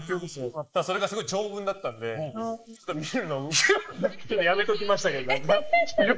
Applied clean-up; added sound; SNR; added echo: neural mask model Resemble Enhance denoiser.